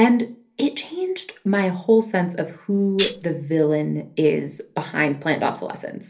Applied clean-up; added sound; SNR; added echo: none; Tambourine; 6 dB; reverberation time 0.3 s.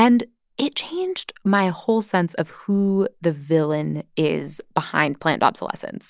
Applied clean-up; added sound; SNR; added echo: none; none; none; none.